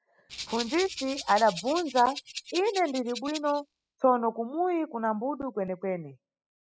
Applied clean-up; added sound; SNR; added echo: classical method spectral subtraction.